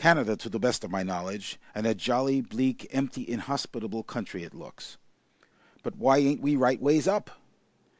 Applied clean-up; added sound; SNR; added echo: none; none; none; none.